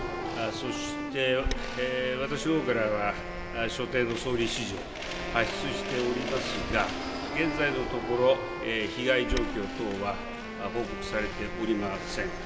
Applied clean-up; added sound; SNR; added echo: none; Wind instrument, woodwind instrument + Fixed-wing aircraft, airplane; 4 dB; none.